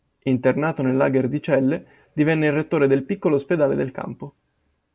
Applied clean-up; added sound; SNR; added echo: none; none; none; none.